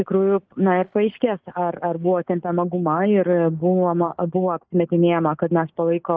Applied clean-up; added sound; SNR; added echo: neural mask model DeepFilterNet 3.